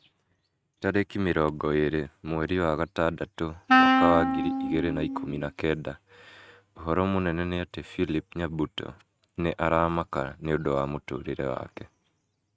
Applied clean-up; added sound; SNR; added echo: neural mask model RNNoise.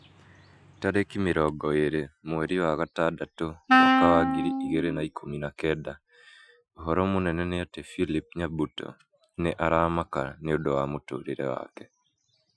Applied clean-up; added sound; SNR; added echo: classical method Wiener filter.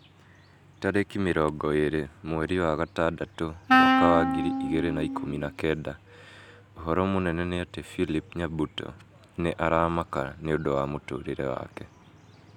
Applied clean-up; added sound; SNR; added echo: none; Wind instrument, woodwind instrument; -3 dB; none.